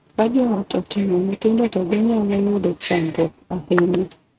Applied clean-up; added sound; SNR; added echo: neural mask model RNNoise.